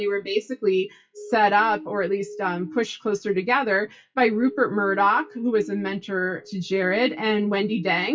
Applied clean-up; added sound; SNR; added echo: classical method WPE with log-MMSE.